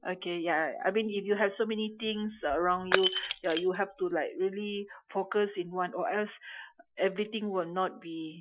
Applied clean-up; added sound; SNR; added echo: classical method Wiener filter.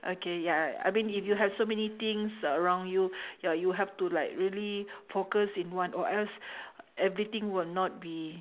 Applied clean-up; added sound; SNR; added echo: none; none; none; none.